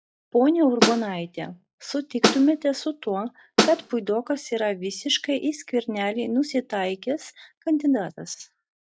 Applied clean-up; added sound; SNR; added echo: classical method log-MMSE.